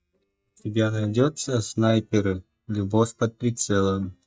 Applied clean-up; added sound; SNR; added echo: neural mask model DeepFilterNet 3.